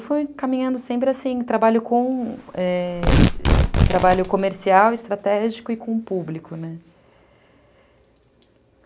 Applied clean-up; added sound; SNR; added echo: none; Tearing; -2 dB; none.